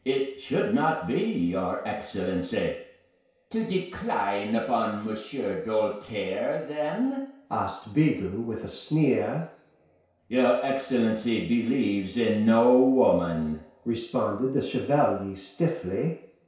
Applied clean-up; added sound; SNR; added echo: none; none; none; reverberation time 0.6 s.